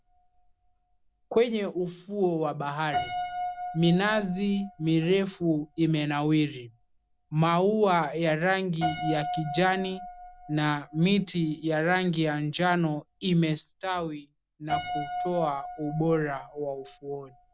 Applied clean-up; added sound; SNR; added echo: none; Piano; 12 dB; none.